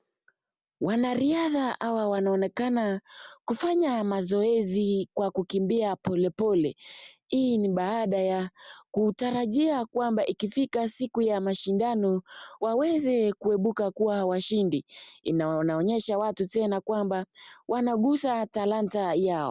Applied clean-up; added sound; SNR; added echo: none; none; none; none.